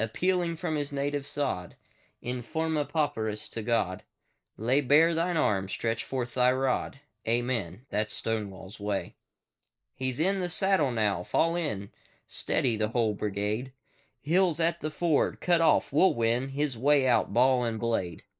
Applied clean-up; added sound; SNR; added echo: neural mask model Resemble Enhance denoiser.